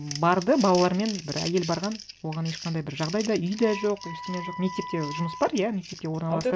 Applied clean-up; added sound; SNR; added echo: none; Wind instrument, woodwind instrument + Crumpling, crinkling; 12 dB; none.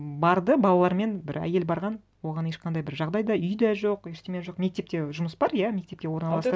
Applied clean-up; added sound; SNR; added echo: none; none; none; none.